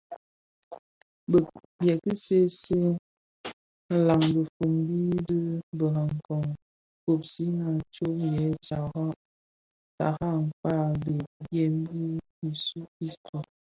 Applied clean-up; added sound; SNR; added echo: none; none; none; none.